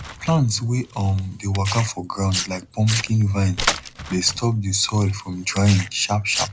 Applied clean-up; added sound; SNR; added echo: none; Tearing; 10 dB; none.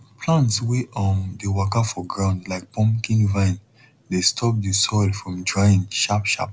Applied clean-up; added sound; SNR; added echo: none; none; none; none.